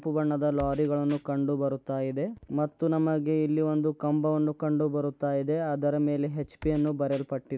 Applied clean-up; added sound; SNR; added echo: none; Drum kit; 18 dB; none.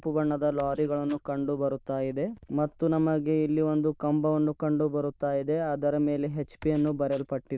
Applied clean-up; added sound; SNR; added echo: neural diffusion model UNIVERSE++.